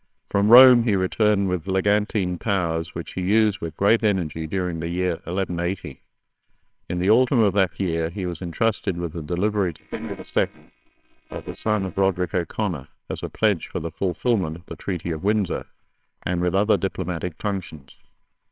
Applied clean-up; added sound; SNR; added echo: neural separator model SepFormer WHAMR!.